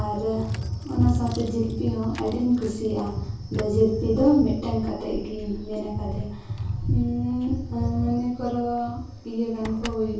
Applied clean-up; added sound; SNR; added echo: none; Keys jangling; 16 dB; reverberation time 0.6 s.